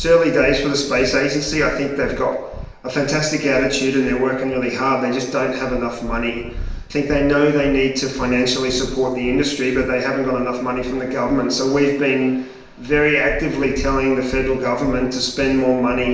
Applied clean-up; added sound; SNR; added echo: none; Purr; 14 dB; reverberation time 0.9 s.